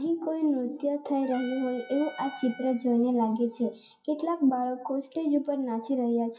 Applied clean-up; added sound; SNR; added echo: classical method WPE with log-MMSE.